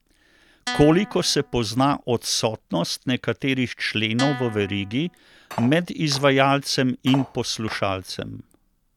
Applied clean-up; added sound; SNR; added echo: none; Cutlery, silverware + Guitar; 13 dB; none.